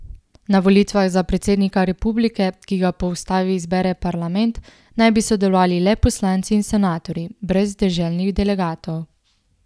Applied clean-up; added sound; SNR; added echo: none; none; none; none.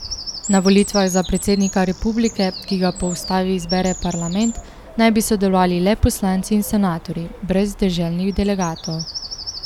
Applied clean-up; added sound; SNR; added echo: none; Bird vocalization, bird call, bird song; 13 dB; none.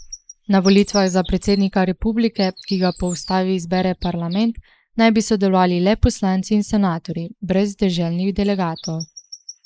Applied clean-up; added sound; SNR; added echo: neural mask model Resemble Enhance denoiser.